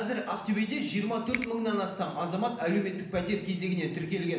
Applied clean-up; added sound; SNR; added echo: none; Finger snapping; 12 dB; reverberation time 0.8 s.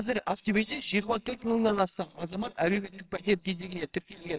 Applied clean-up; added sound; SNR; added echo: neural separator model SepFormer WHAMR!.